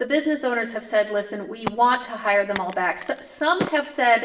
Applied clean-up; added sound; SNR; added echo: none; Crack; 14 dB; reverberation time 0.8 s.